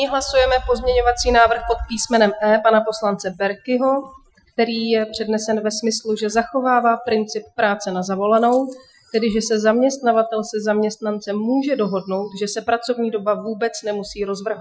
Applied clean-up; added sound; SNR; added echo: classical method Wiener filter.